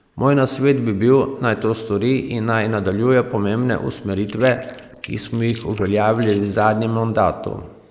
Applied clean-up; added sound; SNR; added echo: neural mask model Resemble Enhance denoiser.